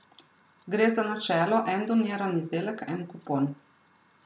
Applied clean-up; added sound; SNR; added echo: none; none; none; none.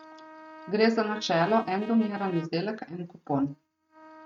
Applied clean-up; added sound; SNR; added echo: neural mask model RNNoise.